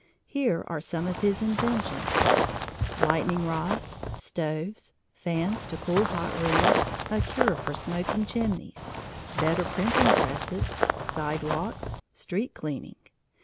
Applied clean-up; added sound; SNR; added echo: none; Walk, footsteps; -2 dB; none.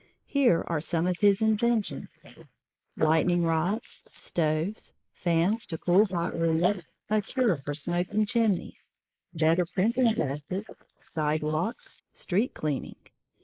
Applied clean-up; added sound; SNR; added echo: neural mask model Resemble Enhance denoiser.